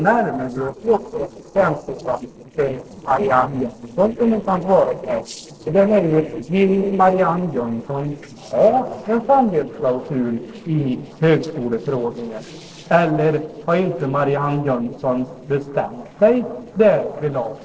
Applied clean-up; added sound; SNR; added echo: neural separator model SepFormer DNS4.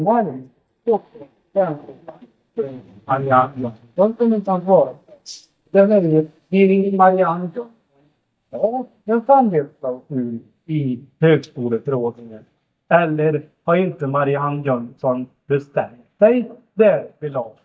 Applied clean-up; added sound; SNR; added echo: neural mask model DeepFilterNet 3.